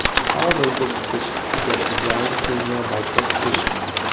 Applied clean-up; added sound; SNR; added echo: none; Bird; -5 dB; none.